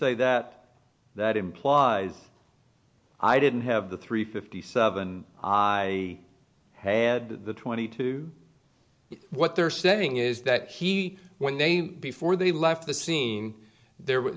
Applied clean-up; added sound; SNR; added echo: none; none; none; none.